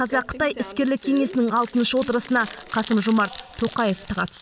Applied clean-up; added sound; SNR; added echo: none; Crumpling, crinkling; 14 dB; none.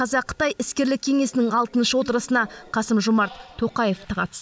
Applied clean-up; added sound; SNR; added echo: none; none; none; none.